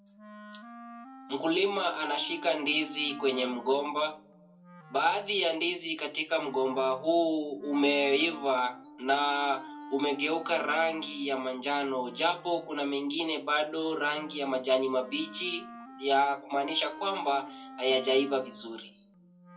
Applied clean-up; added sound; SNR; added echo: none; Wind instrument, woodwind instrument; 18 dB; reverberation time 0.2 s.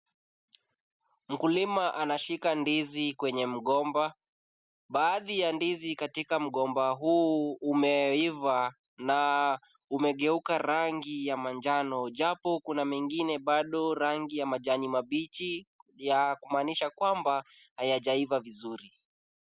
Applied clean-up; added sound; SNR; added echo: none; none; none; none.